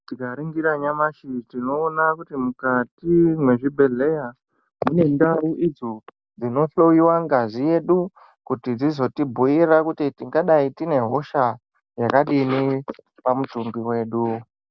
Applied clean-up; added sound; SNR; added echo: none; none; none; none.